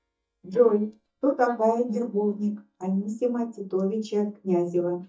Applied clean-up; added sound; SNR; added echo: neural mask model DeepFilterNet 3.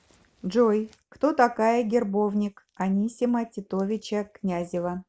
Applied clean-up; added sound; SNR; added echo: none; none; none; none.